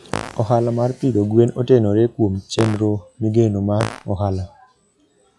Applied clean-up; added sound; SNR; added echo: classical method log-MMSE.